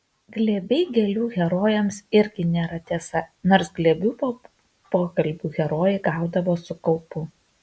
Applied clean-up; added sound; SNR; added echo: none; none; none; none.